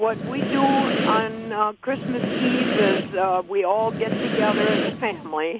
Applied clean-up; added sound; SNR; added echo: none; Breathing; 1 dB; none.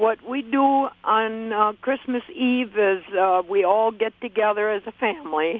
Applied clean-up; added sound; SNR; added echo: none; none; none; none.